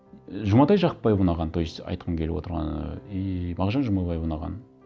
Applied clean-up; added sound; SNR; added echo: none; none; none; none.